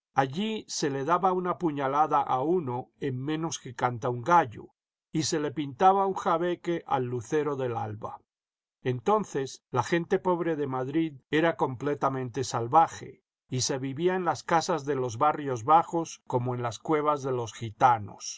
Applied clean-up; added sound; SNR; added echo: none; none; none; none.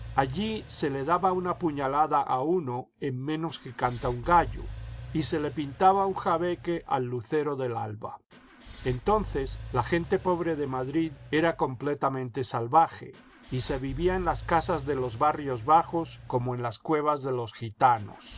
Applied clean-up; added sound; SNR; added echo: none; Engine / Car; 15 dB; none.